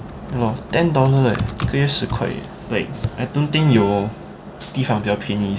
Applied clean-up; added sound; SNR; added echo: none; none; none; none.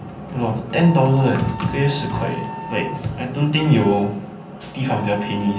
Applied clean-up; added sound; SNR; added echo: none; Wind instrument, woodwind instrument; 15 dB; reverberation time 0.6 s.